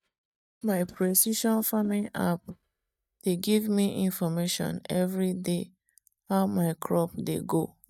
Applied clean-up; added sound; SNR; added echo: neural mask model DeepFilterNet 3.